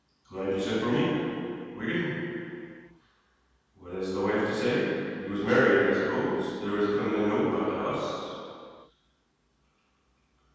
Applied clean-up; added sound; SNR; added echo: none; none; none; reverberation time 2.1 s.